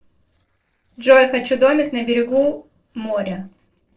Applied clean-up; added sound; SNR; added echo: neural separator model SepFormer DNS4.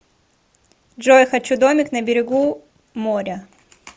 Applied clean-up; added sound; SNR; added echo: none; none; none; none.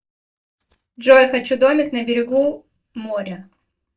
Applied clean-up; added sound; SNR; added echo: neural mask model DeepFilterNet 3.